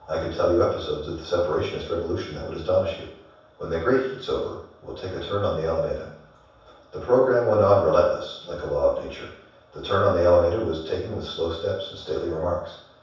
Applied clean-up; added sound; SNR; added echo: none; none; none; reverberation time 0.7 s.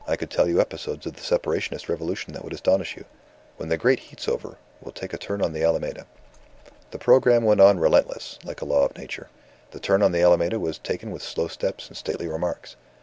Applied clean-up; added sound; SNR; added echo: none; none; none; none.